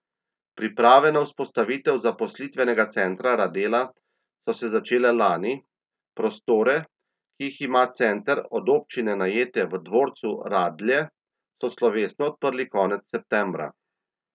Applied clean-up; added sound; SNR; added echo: none; none; none; none.